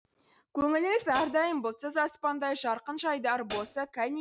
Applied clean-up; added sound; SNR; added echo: none; Hi-hat; 11 dB; none.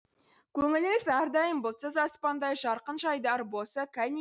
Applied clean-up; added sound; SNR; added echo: none; none; none; none.